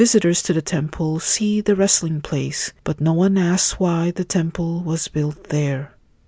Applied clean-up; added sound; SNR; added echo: none; none; none; none.